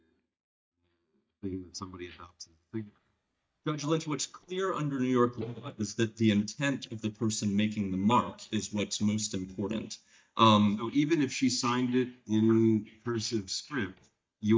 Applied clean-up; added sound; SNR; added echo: neural mask model DeepFilterNet 3.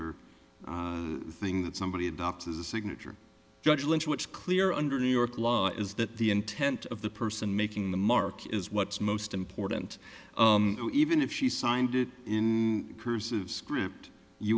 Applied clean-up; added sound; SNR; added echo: none; none; none; none.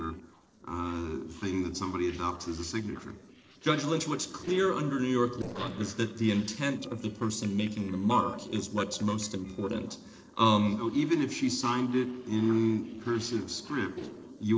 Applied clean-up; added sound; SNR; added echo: neural separator model SepFormer DNS4.